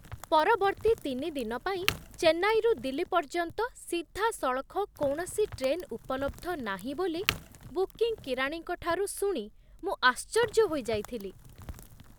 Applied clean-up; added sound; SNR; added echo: none; Crack; 14 dB; none.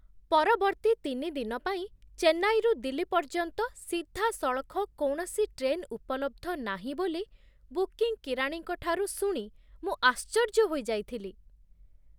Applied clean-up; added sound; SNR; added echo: none; none; none; none.